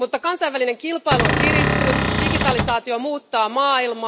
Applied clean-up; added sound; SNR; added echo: none; Cupboard open or close / Door; -3 dB; none.